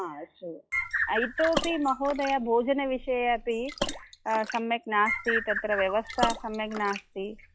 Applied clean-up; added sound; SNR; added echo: classical method log-MMSE.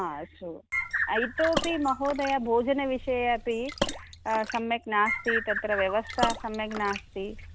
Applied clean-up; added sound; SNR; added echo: none; Water / Splash, splatter + Bird; 5 dB; none.